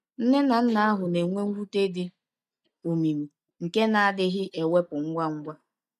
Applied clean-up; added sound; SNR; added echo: neural mask model DeepFilterNet 3.